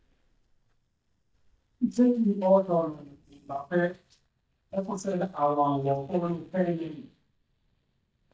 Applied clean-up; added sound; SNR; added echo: neural mask model DeepFilterNet 3.